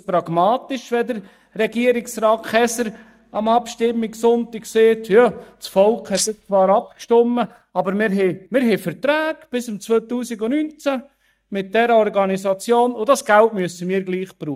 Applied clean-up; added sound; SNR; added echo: neural mask model DeepFilterNet 3.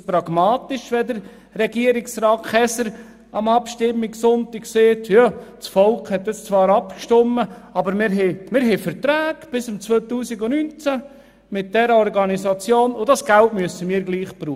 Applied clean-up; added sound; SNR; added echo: none; none; none; none.